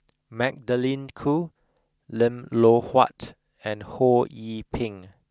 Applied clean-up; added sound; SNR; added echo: none; none; none; none.